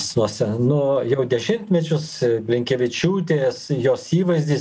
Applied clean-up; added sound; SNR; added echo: none; none; none; none.